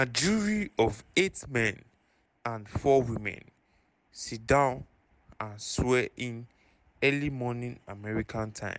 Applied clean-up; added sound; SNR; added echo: none; none; none; none.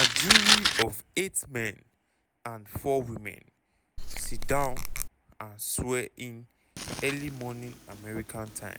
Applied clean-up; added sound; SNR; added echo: none; Squeak / Tools + Fire; -3 dB; none.